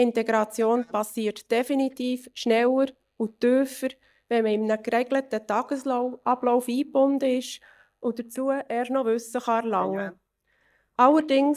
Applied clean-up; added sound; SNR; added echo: neural mask model DeepFilterNet 3.